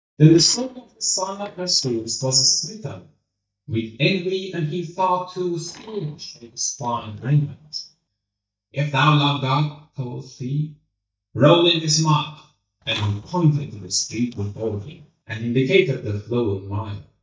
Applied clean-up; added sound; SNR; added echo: neural mask model DeepFilterNet 3.